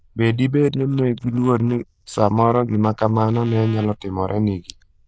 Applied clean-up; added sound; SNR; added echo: neural diffusion model UNIVERSE++.